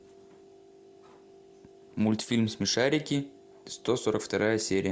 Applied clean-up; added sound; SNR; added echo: none; none; none; none.